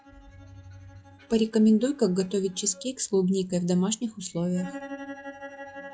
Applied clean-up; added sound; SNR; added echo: classical method log-MMSE.